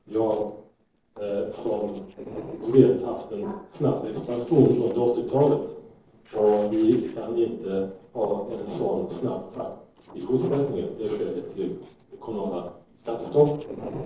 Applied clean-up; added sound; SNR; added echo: neural separator model SepFormer DNS4.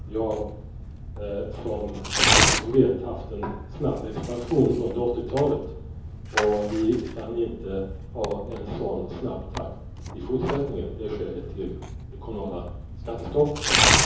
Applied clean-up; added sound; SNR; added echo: none; Tearing; 0 dB; reverberation time 0.7 s.